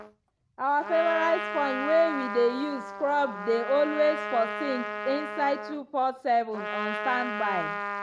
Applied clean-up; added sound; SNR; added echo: none; Trumpet; 6 dB; none.